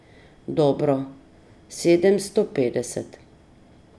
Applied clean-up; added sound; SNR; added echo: none; none; none; none.